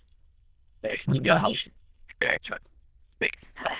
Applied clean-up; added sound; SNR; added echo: neural diffusion model UNIVERSE++.